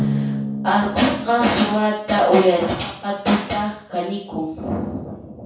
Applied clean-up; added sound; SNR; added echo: none; Drum; 10 dB; reverberation time 0.6 s.